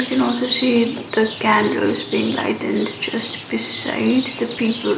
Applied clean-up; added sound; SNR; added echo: none; Rain; 12 dB; none.